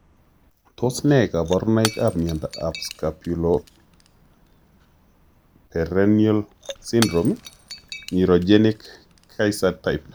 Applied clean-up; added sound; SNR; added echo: none; Shatter / Crushing; 16 dB; none.